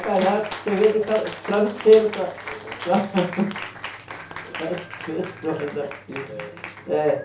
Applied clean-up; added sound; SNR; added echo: none; Cheering; 12 dB; reverberation time 0.6 s.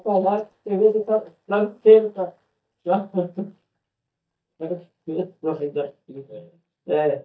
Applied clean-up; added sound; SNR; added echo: neural mask model DeepFilterNet 3.